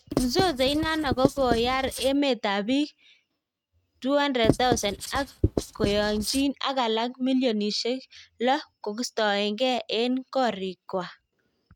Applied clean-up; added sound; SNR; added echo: neural mask model RNNoise.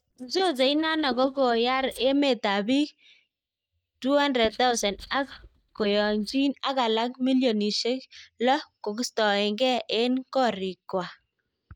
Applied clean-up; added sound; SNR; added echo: neural mask model DeepFilterNet 3.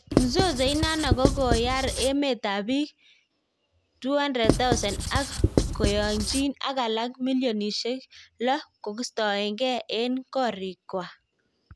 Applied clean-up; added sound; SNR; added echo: none; Writing; -1 dB; none.